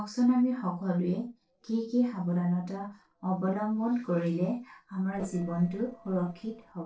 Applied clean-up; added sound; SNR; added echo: neural separator model SepFormer DNS4.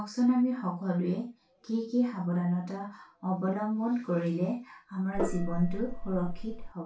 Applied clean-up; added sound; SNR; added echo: none; Gong; 2 dB; reverberation time 0.2 s.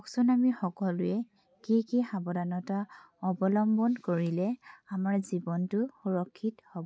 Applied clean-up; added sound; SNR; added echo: none; none; none; none.